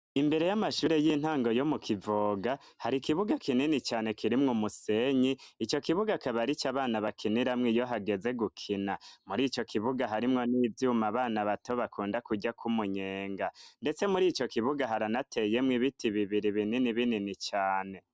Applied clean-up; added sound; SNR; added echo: none; none; none; none.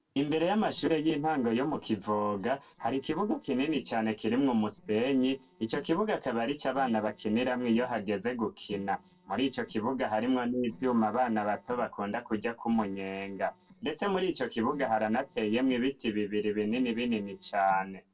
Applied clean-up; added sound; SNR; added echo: neural separator model SepFormer DNS4.